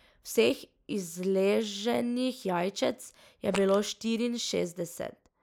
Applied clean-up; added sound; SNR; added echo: neural mask model Resemble Enhance denoiser.